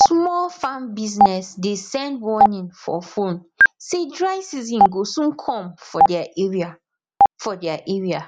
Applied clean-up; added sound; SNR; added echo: none; Stream; -3 dB; none.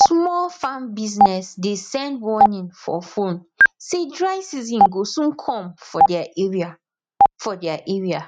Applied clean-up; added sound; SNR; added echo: neural mask model RNNoise.